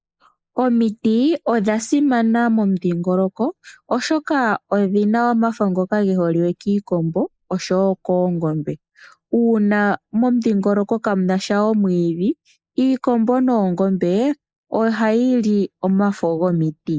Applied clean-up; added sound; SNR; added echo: neural mask model Resemble Enhance denoiser.